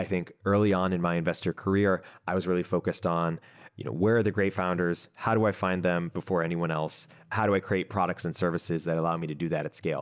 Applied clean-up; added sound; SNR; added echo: none; none; none; none.